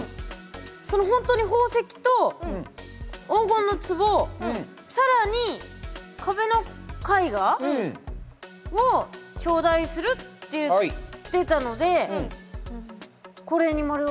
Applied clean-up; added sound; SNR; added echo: none; none; none; none.